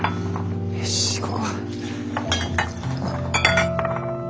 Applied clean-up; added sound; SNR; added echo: none; Brass instrument; 10 dB; none.